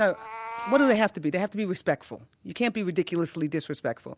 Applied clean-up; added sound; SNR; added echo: none; Meow; 16 dB; none.